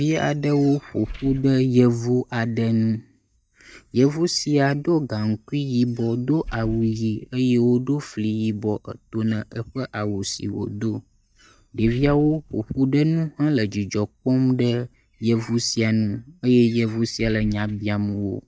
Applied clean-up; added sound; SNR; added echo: neural mask model DeepFilterNet 3.